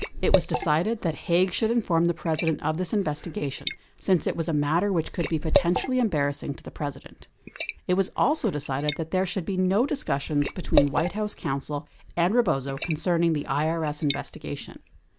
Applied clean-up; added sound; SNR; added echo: none; Liquid; 6 dB; none.